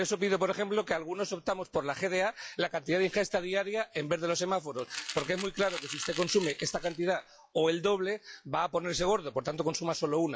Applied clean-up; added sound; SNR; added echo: classical method log-MMSE.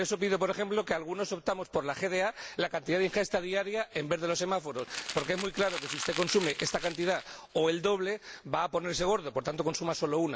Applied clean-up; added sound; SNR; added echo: none; Crumpling, crinkling; 9 dB; none.